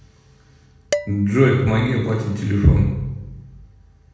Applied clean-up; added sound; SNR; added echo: none; Dishes, pots, and pans; 13 dB; reverberation time 1.0 s.